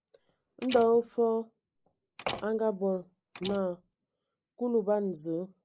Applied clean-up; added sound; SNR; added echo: neural mask model Resemble Enhance denoiser.